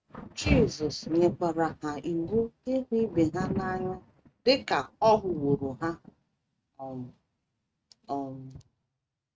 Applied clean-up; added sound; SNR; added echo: neural mask model RNNoise.